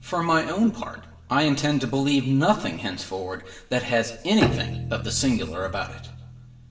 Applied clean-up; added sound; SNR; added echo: none; Bowed string instrument; 10 dB; reverberation time 0.8 s.